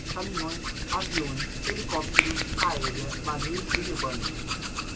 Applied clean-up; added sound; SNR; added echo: none; Hands; -5 dB; none.